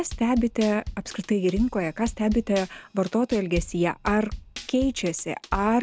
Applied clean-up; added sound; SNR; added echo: none; Drum kit; 13 dB; none.